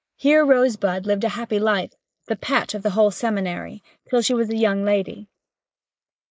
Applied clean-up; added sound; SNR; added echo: neural mask model Resemble Enhance denoiser.